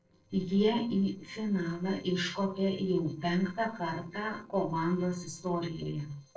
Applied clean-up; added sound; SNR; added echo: neural separator model SepFormer DNS4.